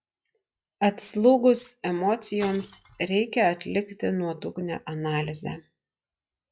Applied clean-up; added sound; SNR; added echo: classical method log-MMSE.